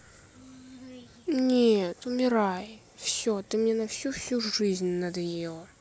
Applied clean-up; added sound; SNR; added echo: none; none; none; none.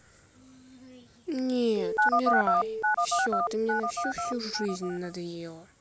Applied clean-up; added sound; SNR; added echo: none; Telephone; -5 dB; none.